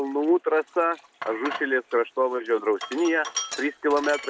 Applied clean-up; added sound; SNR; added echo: none; Sink (filling or washing); 13 dB; none.